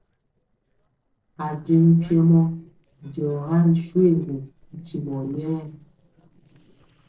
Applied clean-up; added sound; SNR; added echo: neural separator model SepFormer DNS4.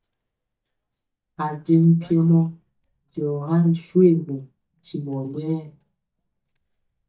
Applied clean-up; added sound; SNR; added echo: neural mask model DeepFilterNet 3.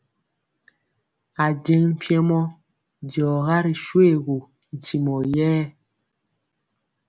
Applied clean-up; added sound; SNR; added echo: none; none; none; none.